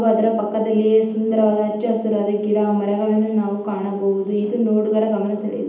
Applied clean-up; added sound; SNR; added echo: none; none; none; reverberation time 0.8 s.